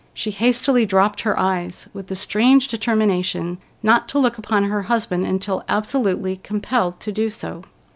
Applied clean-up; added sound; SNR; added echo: none; none; none; none.